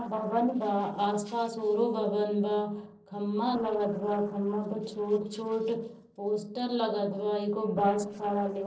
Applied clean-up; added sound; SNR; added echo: neural separator model SepFormer DNS4.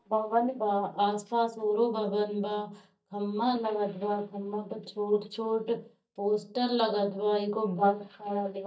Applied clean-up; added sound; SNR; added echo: neural mask model DeepFilterNet 3.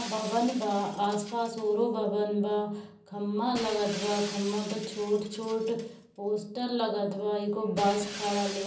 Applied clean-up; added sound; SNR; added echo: none; Shatter; 14 dB; reverberation time 0.6 s.